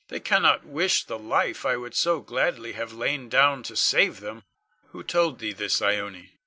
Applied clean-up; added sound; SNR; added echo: none; none; none; none.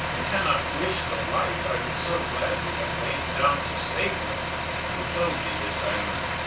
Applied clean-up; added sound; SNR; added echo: none; Truck; -1 dB; reverberation time 0.4 s.